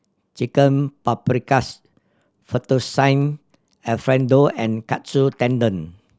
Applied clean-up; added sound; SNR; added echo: none; none; none; none.